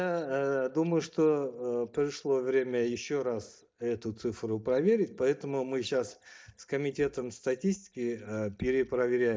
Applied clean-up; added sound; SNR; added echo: neural mask model DeepFilterNet 3.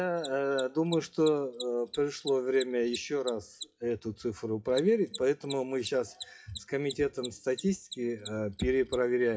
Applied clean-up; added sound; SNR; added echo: classical method WPE with log-MMSE.